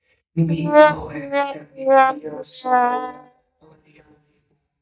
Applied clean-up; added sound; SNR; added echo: neural mask model DeepFilterNet 3.